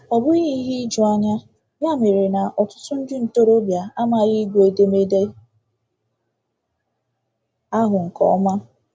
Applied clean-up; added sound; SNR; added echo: none; none; none; none.